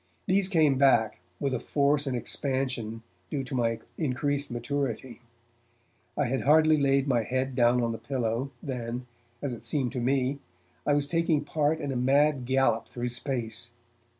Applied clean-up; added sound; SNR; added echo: none; none; none; none.